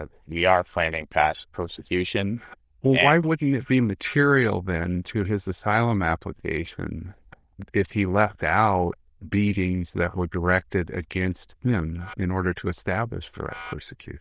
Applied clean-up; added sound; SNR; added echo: neural diffusion model UNIVERSE++.